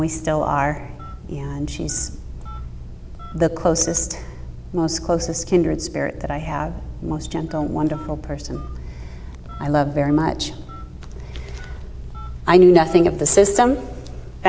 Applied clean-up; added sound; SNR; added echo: none; Telephone; 12 dB; none.